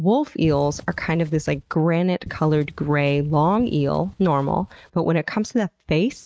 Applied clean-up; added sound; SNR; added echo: neural mask model RNNoise.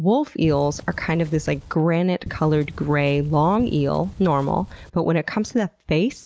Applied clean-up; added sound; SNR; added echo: none; Wind; 16 dB; none.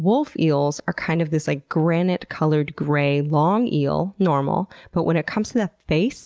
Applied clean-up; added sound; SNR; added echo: none; none; none; none.